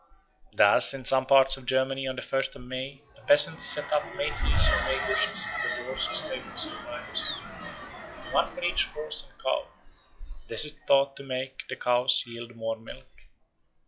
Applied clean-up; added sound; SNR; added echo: classical method log-MMSE.